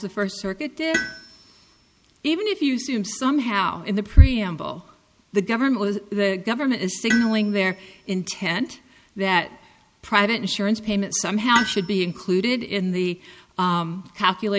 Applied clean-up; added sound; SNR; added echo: none; Tools; 13 dB; none.